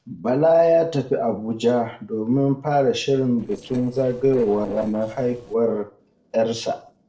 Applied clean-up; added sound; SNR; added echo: neural separator model SepFormer DNS4.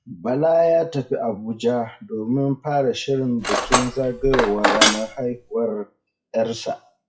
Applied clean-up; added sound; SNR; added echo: classical method WPE with log-MMSE.